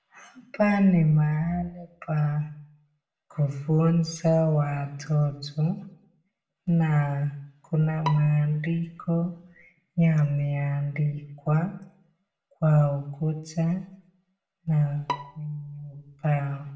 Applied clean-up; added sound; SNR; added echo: none; Bowed string instrument; 13 dB; reverberation time 0.5 s.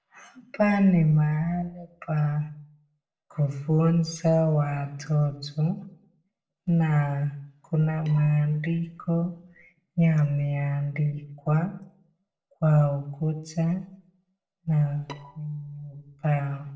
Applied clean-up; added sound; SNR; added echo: neural separator model SepFormer DNS4.